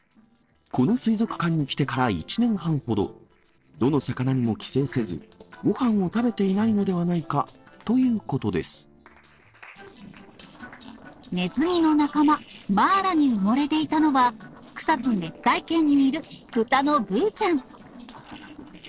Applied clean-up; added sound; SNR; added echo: neural separator model SepFormer DNS4.